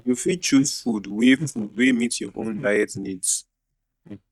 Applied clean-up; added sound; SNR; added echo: neural mask model DeepFilterNet 3.